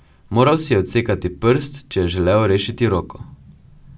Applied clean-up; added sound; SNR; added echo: none; none; none; none.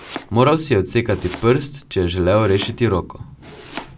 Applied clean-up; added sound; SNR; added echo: none; Domestic sounds, home sounds; 19 dB; none.